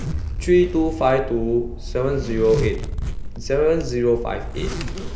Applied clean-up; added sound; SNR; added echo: none; Zipper (clothing); 5 dB; none.